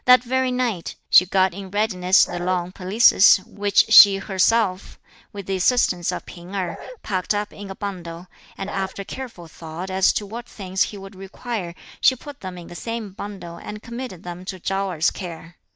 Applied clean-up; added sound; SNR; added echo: neural mask model DeepFilterNet 3.